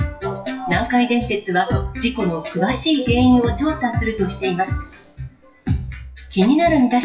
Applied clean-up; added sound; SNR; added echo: classical method WPE with log-MMSE.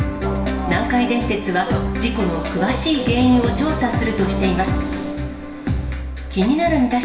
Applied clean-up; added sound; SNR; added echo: none; Hiss; 16 dB; reverberation time 1.1 s.